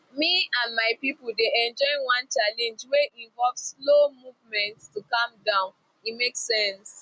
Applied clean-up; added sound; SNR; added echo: none; none; none; none.